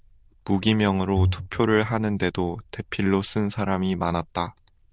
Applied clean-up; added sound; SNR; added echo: neural diffusion model UNIVERSE++.